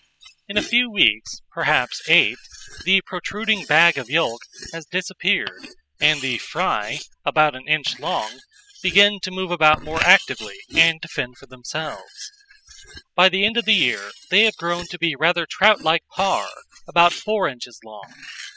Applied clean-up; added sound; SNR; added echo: classical method spectral subtraction.